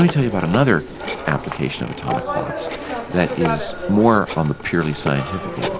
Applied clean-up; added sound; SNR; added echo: none; Telephone; 7 dB; none.